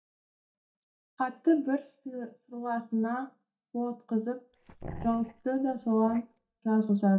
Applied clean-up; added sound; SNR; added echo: neural mask model DeepFilterNet 3.